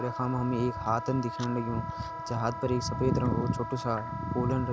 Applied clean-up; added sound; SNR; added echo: none; Wind instrument, woodwind instrument; 9 dB; none.